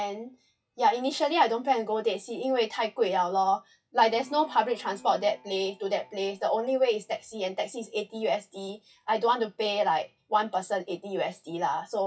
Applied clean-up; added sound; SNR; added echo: classical method WPE with log-MMSE.